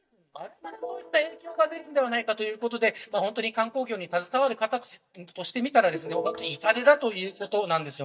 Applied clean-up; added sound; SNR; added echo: neural mask model DeepFilterNet 3.